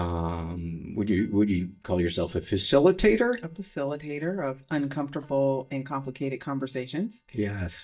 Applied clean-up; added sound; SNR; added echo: neural mask model DeepFilterNet 3.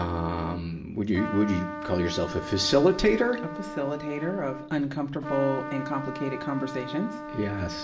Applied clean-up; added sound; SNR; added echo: none; Trumpet; 9 dB; reverberation time 0.8 s.